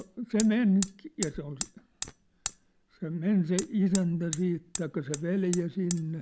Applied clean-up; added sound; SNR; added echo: none; Hammer; 11 dB; none.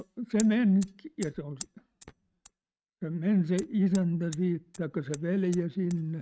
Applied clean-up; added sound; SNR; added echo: neural mask model RNNoise.